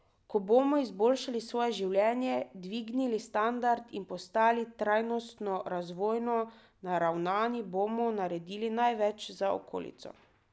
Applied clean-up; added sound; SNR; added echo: none; none; none; none.